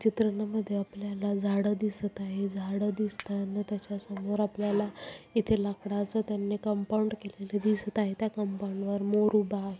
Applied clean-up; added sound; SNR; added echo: none; Chink, clink; 13 dB; none.